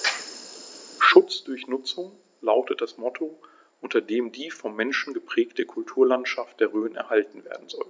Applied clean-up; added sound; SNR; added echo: none; none; none; none.